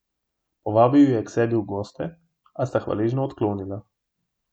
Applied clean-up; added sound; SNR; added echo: none; none; none; none.